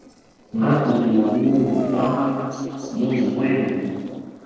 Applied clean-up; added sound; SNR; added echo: neural separator model SepFormer DNS4.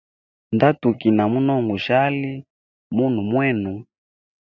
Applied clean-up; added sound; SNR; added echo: none; none; none; none.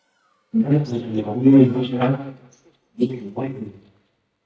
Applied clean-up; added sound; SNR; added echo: neural mask model DeepFilterNet 3.